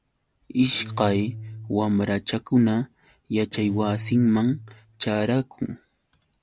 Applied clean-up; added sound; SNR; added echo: none; Guitar; 15 dB; none.